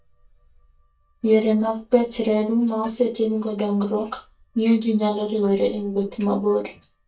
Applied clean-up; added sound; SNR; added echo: neural mask model DeepFilterNet 3.